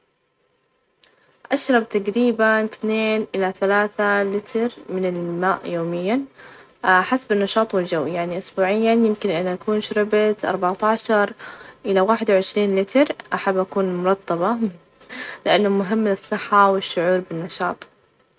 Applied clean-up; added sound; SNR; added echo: none; none; none; none.